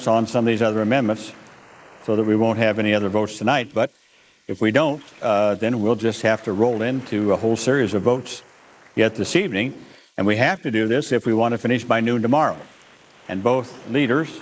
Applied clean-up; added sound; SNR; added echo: neural mask model Resemble Enhance denoiser.